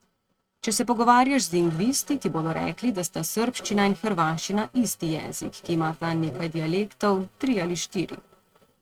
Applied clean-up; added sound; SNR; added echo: neural mask model RNNoise.